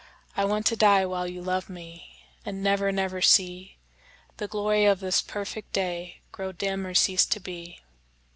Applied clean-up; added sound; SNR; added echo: none; none; none; none.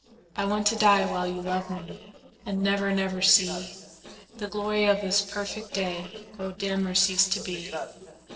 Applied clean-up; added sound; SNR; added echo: neural separator model SepFormer DNS4.